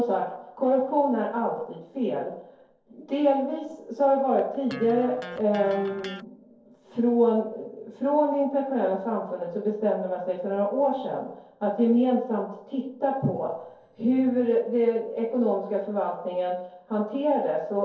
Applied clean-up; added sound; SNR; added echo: neural separator model SepFormer DNS4.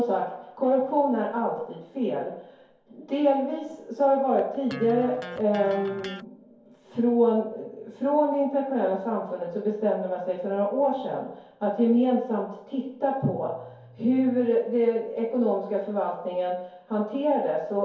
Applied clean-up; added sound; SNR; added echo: none; Electric guitar; 16 dB; reverberation time 2.4 s.